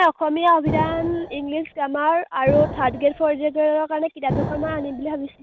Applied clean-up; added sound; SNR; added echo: none; Explosion; 10 dB; none.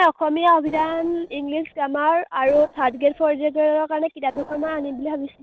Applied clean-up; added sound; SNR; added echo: neural separator model SepFormer DNS4.